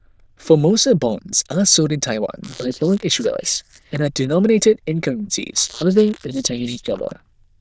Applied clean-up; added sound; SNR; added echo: neural diffusion model UNIVERSE++.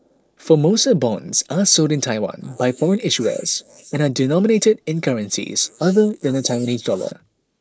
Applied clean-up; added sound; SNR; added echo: neural mask model Resemble Enhance denoiser.